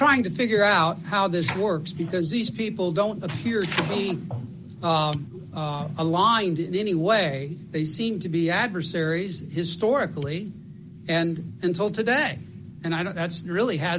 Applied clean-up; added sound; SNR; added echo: none; none; none; none.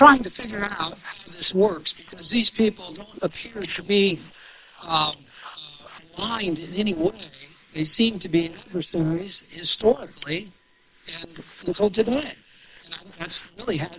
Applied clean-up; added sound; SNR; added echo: neural separator model SepFormer WHAM!.